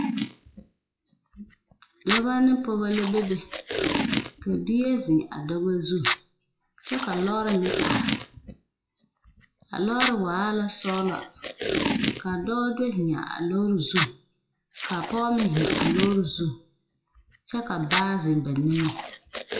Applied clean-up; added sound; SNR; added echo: classical method WPE with log-MMSE.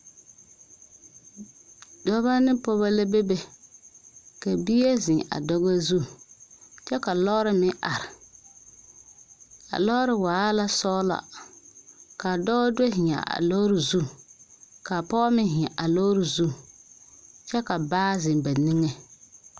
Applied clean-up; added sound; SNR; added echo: none; none; none; none.